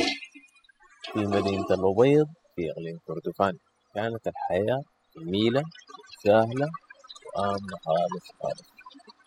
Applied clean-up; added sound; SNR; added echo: classical method spectral subtraction.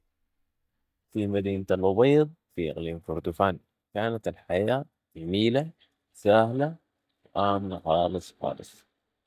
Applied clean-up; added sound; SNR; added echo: neural mask model DeepFilterNet 3.